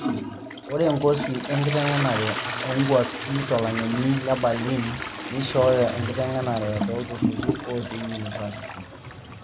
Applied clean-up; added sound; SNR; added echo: none; Toilet flush; 6 dB; none.